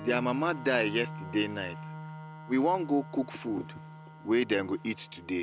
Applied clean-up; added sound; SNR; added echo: none; Organ; 12 dB; none.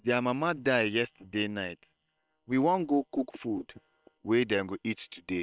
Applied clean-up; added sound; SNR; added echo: neural separator model SepFormer WHAM!.